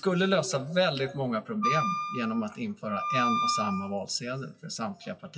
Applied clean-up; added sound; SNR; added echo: classical method WPE with log-MMSE.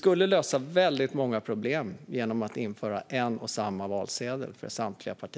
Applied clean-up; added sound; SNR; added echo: none; none; none; none.